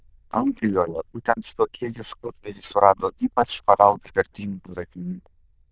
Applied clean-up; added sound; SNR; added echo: neural diffusion model UNIVERSE++.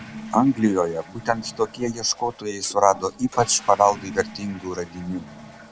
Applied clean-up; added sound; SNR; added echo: none; Toilet flush / Water; 18 dB; none.